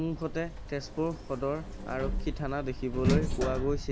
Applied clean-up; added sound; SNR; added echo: none; Sliding door; 0 dB; none.